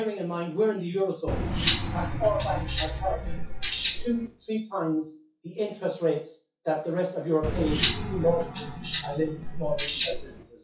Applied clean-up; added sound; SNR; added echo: classical method WPE with log-MMSE.